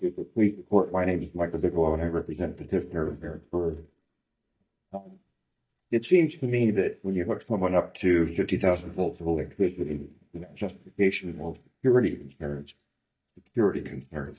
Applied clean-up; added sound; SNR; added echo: neural mask model DeepFilterNet 3.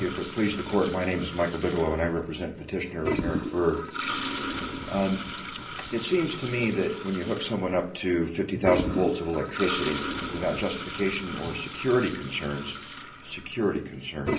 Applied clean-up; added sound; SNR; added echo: none; Toilet flush; 7 dB; reverberation time 0.5 s.